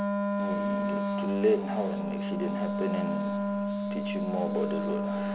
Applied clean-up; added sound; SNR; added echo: none; Wind instrument, woodwind instrument; -3 dB; none.